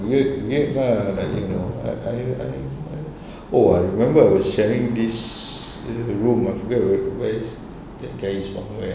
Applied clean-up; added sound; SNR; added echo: none; Thunder; 18 dB; none.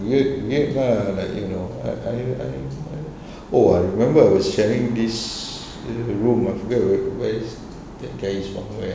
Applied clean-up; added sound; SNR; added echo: none; none; none; none.